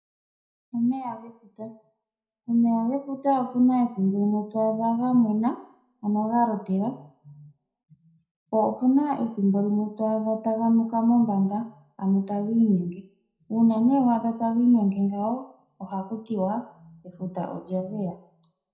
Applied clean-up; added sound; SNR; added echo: none; none; none; reverberation time 0.5 s.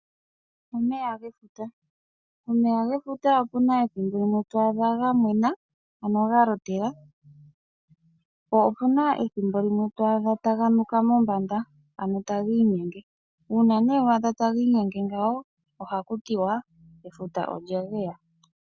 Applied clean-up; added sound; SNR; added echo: none; none; none; none.